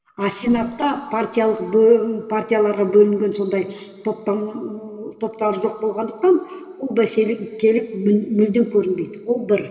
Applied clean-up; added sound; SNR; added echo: none; none; none; reverberation time 2.1 s.